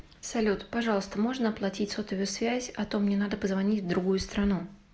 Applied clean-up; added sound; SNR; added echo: none; none; none; none.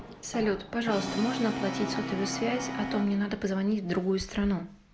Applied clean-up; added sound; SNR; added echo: none; Brass instrument; 7 dB; none.